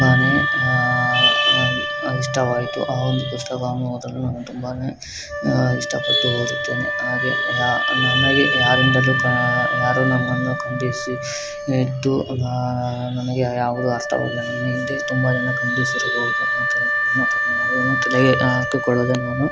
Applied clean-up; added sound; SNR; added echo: none; Wind instrument, woodwind instrument; 2 dB; none.